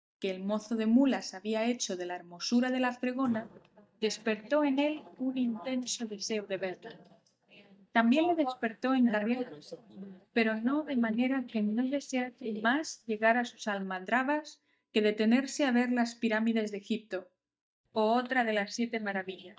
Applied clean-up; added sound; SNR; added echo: neural mask model DeepFilterNet 3.